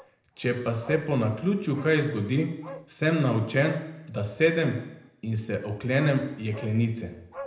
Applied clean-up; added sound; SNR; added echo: none; Bark; 19 dB; reverberation time 0.8 s.